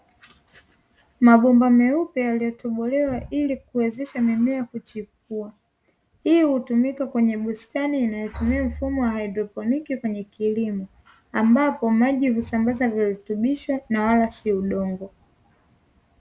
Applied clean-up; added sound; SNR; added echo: none; none; none; none.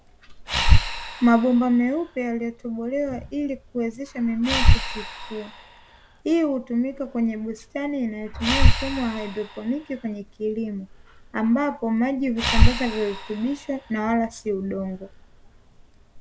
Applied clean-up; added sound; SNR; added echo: none; Breathing; -1 dB; none.